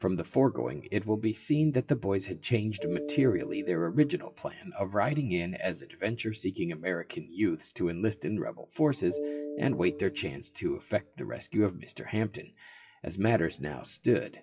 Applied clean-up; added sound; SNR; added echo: classical method WPE with log-MMSE.